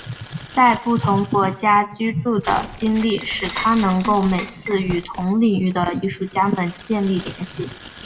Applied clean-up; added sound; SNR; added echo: none; Shatter; 16 dB; reverberation time 0.7 s.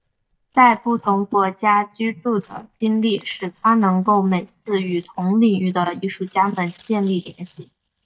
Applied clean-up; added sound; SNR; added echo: neural mask model DeepFilterNet 3.